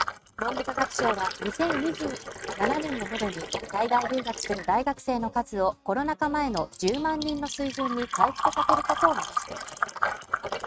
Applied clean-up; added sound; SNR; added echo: neural mask model RNNoise.